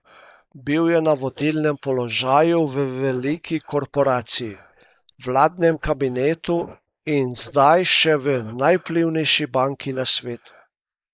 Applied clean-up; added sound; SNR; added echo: neural mask model Resemble Enhance denoiser.